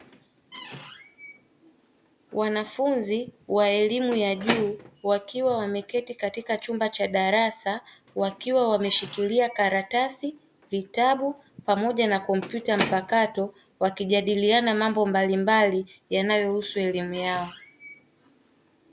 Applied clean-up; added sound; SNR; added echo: none; Squeak / Slam / Wood; 15 dB; none.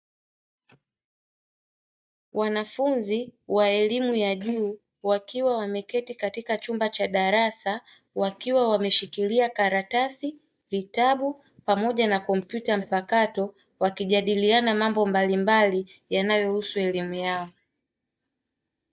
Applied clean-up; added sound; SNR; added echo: neural mask model DeepFilterNet 3.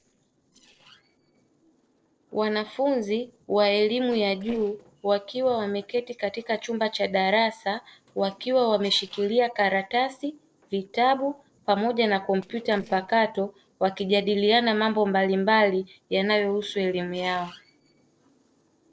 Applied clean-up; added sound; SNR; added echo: neural separator model SepFormer DNS4.